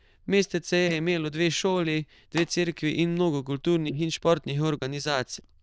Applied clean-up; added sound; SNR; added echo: neural diffusion model UNIVERSE++.